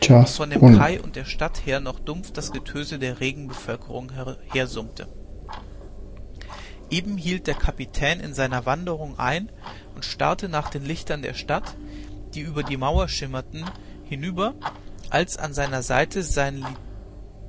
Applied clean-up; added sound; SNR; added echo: none; Clock; -2 dB; none.